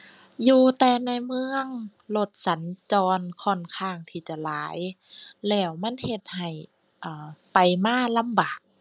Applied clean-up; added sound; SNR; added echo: none; none; none; none.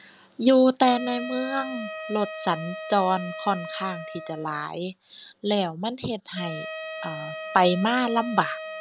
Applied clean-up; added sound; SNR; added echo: none; Wind instrument, woodwind instrument; 11 dB; none.